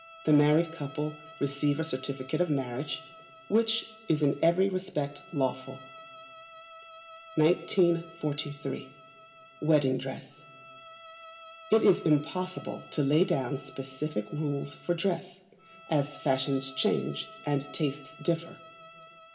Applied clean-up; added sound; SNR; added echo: none; Bowed string instrument; 20 dB; reverberation time 1.2 s.